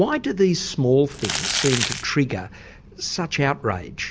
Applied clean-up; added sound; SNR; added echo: none; Crumpling, crinkling; 3 dB; none.